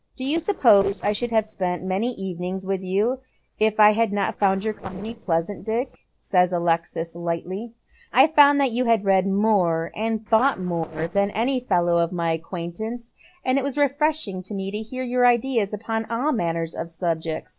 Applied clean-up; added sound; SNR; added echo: neural separator model SepFormer DNS4.